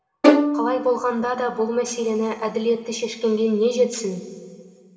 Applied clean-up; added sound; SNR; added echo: none; Bowed string instrument; -1 dB; reverberation time 2.1 s.